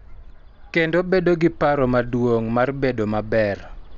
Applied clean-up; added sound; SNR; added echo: none; Bird; 16 dB; none.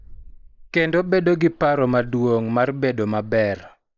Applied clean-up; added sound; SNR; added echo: neural mask model Resemble Enhance denoiser.